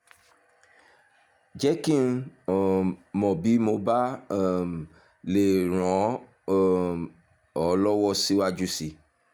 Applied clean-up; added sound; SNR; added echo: none; none; none; none.